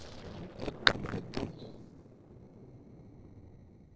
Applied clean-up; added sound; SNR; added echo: neural separator model SepFormer DNS4.